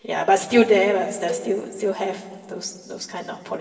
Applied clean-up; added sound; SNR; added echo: none; Cowbell; 15 dB; reverberation time 2.7 s.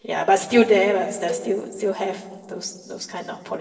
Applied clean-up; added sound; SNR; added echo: neural separator model SepFormer DNS4.